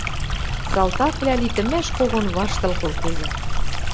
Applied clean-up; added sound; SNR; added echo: none; Stream; -1 dB; none.